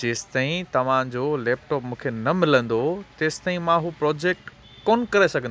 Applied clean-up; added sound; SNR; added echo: none; none; none; none.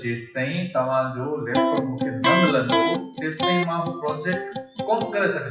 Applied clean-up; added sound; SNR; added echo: classical method WPE with log-MMSE.